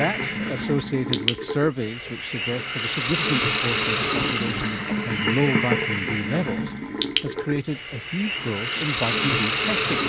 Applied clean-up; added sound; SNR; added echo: none; Hiss; -4 dB; none.